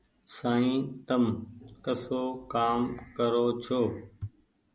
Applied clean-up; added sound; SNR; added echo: none; none; none; none.